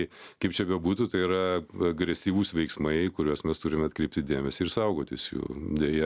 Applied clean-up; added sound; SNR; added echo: none; none; none; none.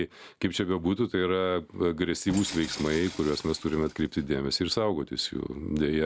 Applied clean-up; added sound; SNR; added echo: none; Tools; 14 dB; none.